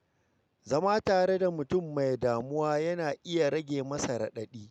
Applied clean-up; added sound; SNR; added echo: none; none; none; none.